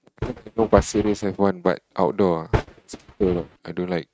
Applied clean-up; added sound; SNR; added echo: neural mask model RNNoise.